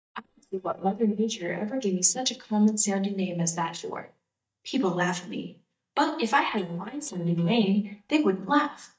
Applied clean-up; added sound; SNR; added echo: neural mask model DeepFilterNet 3.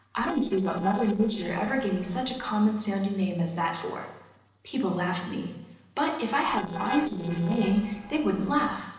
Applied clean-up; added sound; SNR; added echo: neural separator model SepFormer DNS4.